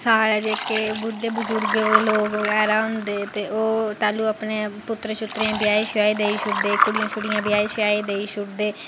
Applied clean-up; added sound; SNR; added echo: none; Liquid; 5 dB; none.